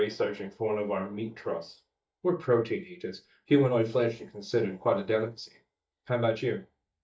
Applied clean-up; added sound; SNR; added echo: neural mask model DeepFilterNet 3.